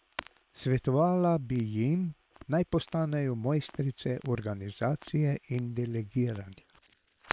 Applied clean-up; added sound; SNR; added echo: neural separator model SepFormer WHAM!.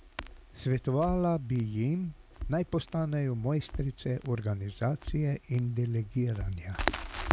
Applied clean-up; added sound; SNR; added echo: none; Crackle; 7 dB; none.